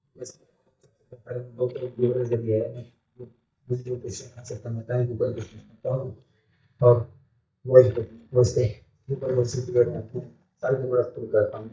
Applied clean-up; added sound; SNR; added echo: neural mask model DeepFilterNet 3.